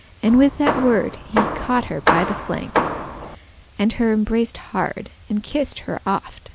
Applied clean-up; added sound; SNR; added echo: none; Hammer; 2 dB; none.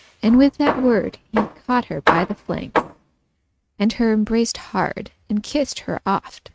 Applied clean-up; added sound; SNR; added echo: neural mask model RNNoise.